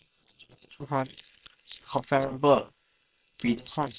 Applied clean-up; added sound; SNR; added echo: neural separator model SepFormer WHAM!.